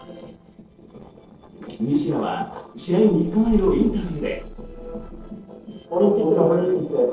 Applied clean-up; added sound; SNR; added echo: neural separator model SepFormer DNS4.